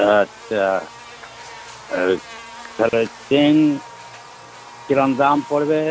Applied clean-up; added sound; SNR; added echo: none; Buzz; 18 dB; none.